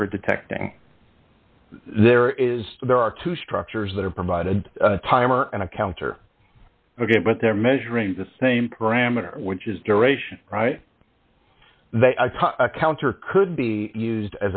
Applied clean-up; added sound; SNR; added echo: none; none; none; none.